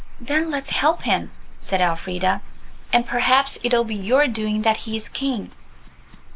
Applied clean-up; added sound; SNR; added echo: none; Chewing, mastication / Livestock, farm animals, working animals; 8 dB; none.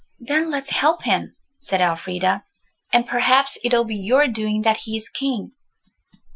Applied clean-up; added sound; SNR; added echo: classical method Wiener filter.